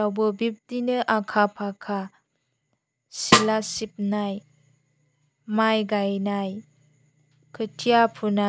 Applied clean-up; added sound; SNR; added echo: none; Snare drum; -1 dB; none.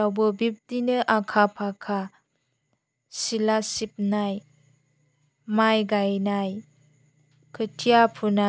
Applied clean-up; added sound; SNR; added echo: none; none; none; none.